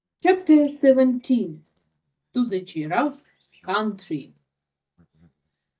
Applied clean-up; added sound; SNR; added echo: neural mask model DeepFilterNet 3.